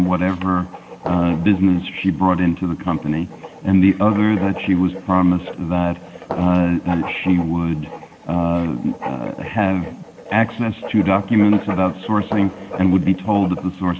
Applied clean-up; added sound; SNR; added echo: none; Fireworks + Writing; 15 dB; none.